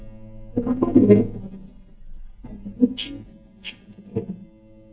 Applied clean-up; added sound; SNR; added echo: neural mask model DeepFilterNet 3.